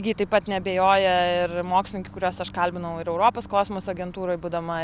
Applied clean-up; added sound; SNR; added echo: none; Organ; 19 dB; none.